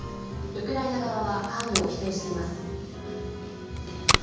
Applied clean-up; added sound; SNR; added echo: none; Packing tape, duct tape; 3 dB; reverberation time 1.3 s.